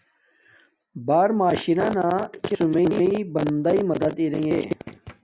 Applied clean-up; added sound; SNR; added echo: none; none; none; none.